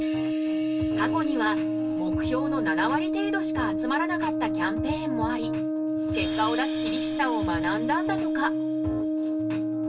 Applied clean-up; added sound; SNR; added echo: none; Brass instrument; -4 dB; reverberation time 0.2 s.